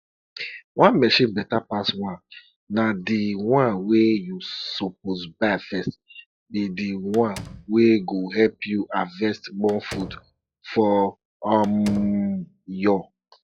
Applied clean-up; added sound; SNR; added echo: classical method log-MMSE.